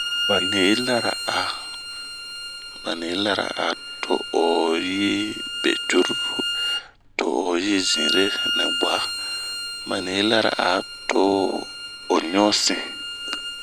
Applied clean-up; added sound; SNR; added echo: none; Bowed string instrument; 5 dB; none.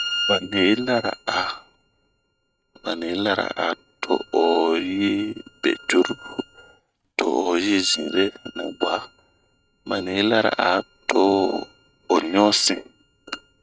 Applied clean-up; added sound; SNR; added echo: neural mask model RNNoise.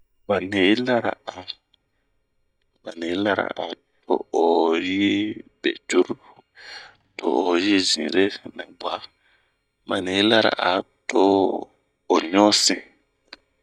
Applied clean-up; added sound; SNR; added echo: neural mask model DeepFilterNet 3.